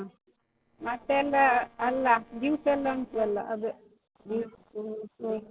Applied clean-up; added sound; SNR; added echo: neural separator model SepFormer DNS4.